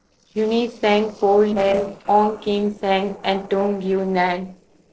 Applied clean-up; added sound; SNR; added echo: neural separator model SepFormer DNS4.